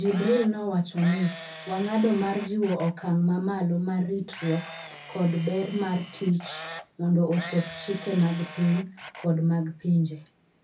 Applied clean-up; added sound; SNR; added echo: none; Camera; 14 dB; reverberation time 0.3 s.